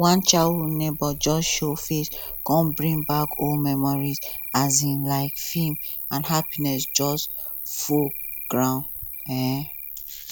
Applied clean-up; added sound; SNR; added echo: none; Cricket; 8 dB; none.